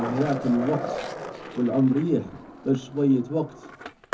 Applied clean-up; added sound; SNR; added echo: none; Skateboard; 8 dB; reverberation time 0.3 s.